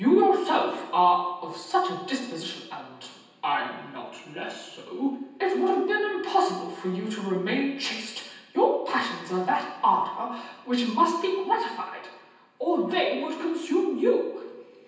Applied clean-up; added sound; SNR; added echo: none; none; none; reverberation time 0.9 s.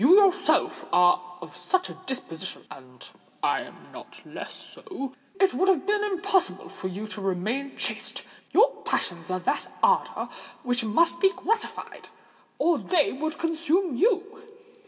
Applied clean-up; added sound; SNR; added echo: none; none; none; none.